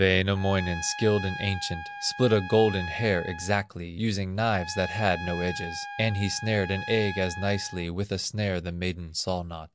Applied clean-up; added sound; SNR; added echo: none; Trumpet; 11 dB; none.